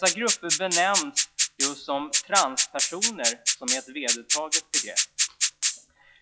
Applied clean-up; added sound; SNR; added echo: classical method log-MMSE.